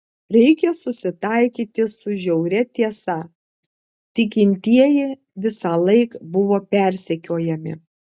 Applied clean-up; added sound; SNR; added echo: none; none; none; none.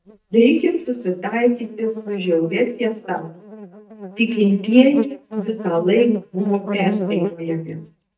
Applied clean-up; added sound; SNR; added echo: neural mask model DeepFilterNet 3.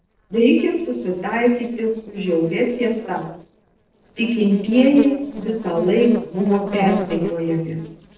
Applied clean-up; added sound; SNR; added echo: neural separator model SepFormer DNS4.